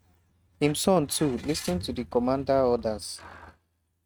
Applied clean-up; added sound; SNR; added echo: neural mask model RNNoise.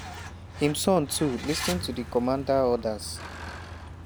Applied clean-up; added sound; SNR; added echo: none; Truck; 10 dB; none.